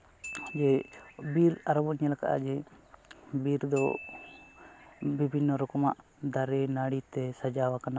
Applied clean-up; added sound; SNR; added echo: none; Glockenspiel; 20 dB; none.